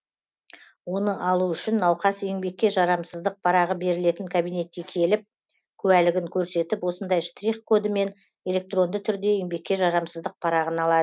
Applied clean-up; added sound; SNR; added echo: none; none; none; none.